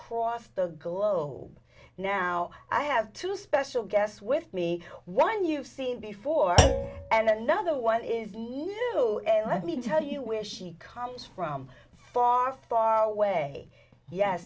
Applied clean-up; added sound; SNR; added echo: none; Thump, thud; 1 dB; none.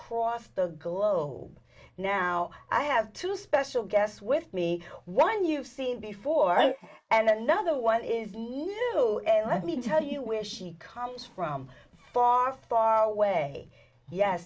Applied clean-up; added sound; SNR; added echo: neural mask model Resemble Enhance denoiser.